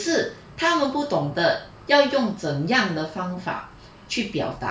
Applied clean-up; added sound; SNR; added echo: none; none; none; none.